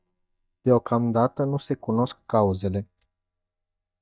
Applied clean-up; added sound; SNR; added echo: neural mask model DeepFilterNet 3.